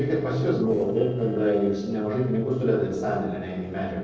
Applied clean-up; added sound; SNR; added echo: neural separator model SepFormer DNS4.